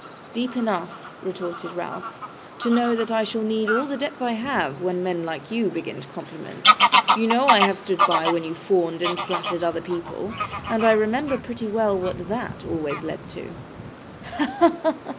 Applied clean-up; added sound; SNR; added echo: none; Bird vocalization, bird call, bird song / Fowl; 3 dB; none.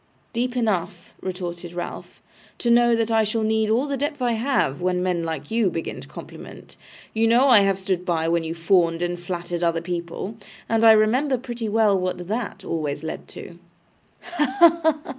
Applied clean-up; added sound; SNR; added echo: none; none; none; none.